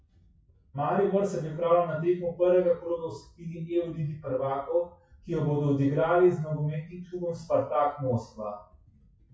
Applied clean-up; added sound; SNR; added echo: classical method WPE with log-MMSE.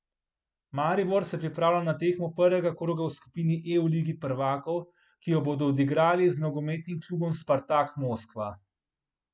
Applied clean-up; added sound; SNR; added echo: none; none; none; none.